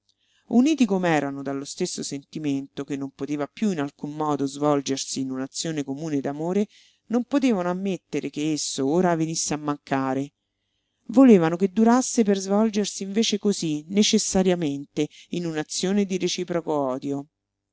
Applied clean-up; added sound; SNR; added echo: none; none; none; none.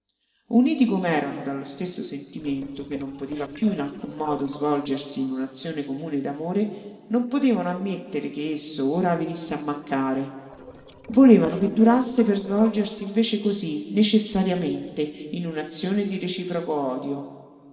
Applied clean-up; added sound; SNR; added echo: neural separator model SepFormer DNS4.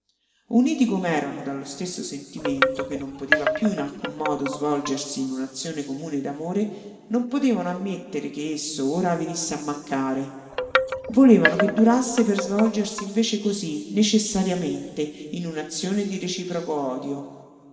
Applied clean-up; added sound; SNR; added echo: none; Wind chime; 3 dB; reverberation time 2.0 s.